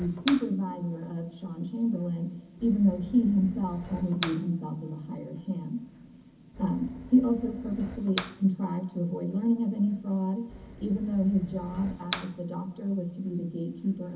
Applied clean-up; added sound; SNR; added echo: none; Fire; 15 dB; reverberation time 0.3 s.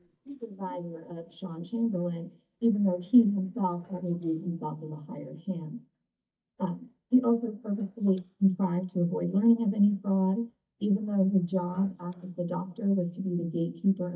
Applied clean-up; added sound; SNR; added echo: neural mask model DeepFilterNet 3.